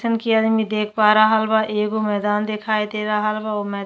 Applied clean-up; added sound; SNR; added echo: none; none; none; none.